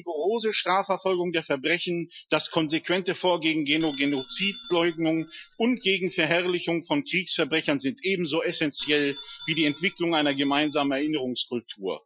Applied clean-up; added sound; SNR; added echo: classical method Wiener filter.